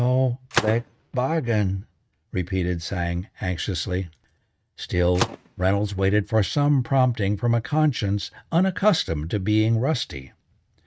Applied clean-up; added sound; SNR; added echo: neural mask model RNNoise.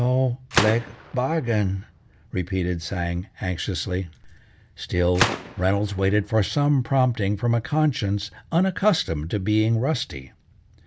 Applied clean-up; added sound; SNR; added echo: none; Gunshot, gunfire; 9 dB; none.